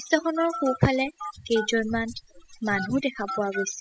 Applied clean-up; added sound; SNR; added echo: classical method spectral subtraction.